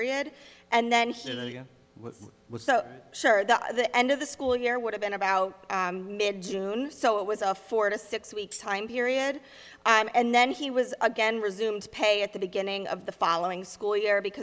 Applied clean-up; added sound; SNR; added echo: none; Tambourine; 19 dB; none.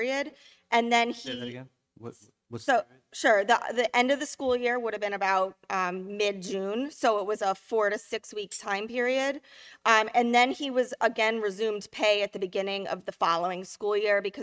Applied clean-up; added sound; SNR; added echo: neural mask model RNNoise.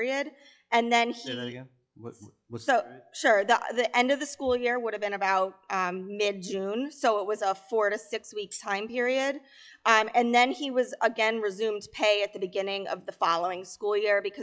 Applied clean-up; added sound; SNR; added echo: classical method log-MMSE.